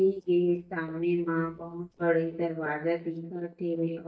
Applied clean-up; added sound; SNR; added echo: neural mask model DeepFilterNet 3.